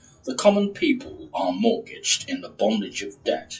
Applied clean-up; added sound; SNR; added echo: classical method WPE with log-MMSE.